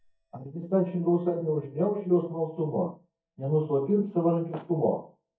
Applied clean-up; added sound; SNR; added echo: neural mask model DeepFilterNet 3.